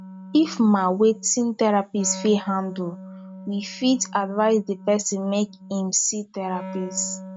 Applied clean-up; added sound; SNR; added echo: neural mask model RNNoise.